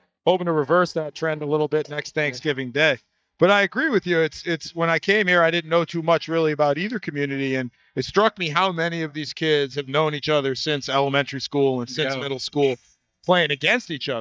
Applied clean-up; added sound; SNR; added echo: neural mask model DeepFilterNet 3.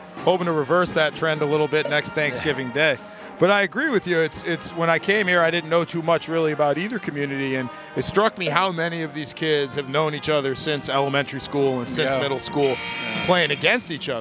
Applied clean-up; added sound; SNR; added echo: none; Cowbell; 20 dB; none.